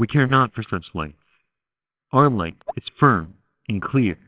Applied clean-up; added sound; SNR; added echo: neural separator model SepFormer WHAMR!.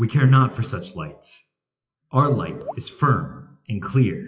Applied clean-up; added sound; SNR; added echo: classical method WPE with log-MMSE.